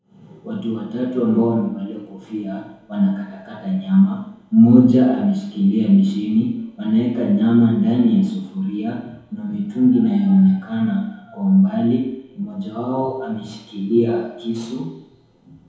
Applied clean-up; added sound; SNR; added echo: none; none; none; reverberation time 0.9 s.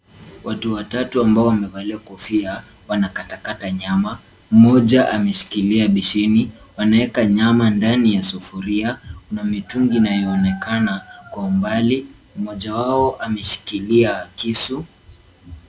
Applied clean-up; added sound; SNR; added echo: none; none; none; none.